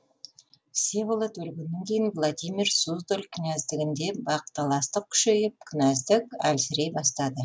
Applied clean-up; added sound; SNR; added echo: none; none; none; none.